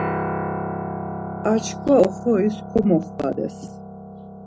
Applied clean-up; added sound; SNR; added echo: none; Piano; 7 dB; none.